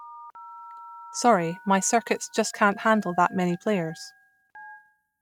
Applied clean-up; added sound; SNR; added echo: neural mask model RNNoise.